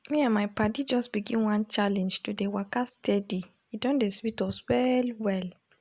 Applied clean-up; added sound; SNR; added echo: none; none; none; none.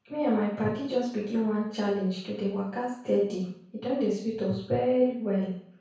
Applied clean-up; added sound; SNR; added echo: none; none; none; reverberation time 0.6 s.